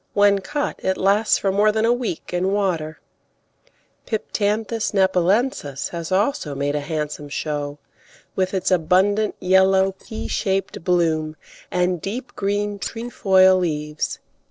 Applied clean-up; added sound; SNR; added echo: neural separator model SepFormer DNS4.